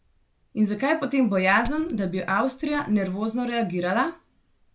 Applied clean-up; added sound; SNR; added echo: none; Glass; 19 dB; none.